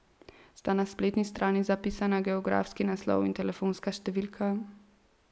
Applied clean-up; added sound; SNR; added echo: none; none; none; none.